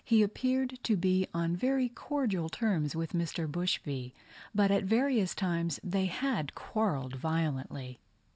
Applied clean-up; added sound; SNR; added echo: none; none; none; none.